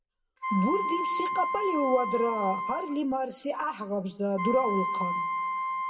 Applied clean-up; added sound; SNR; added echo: none; Wind instrument, woodwind instrument; 2 dB; reverberation time 1.5 s.